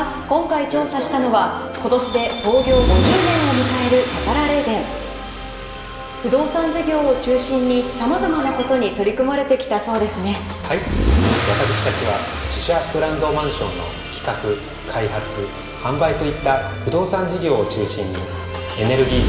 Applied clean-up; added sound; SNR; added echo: none; Engine starting / Accelerating, revving, vroom / Car; 5 dB; reverberation time 2.1 s.